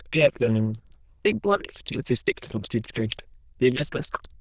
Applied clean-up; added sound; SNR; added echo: neural diffusion model UNIVERSE++.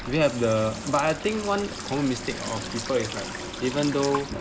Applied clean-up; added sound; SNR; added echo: none; Sink (filling or washing) / Water tap, faucet; 9 dB; none.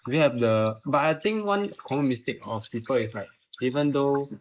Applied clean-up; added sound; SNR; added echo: neural mask model Resemble Enhance denoiser.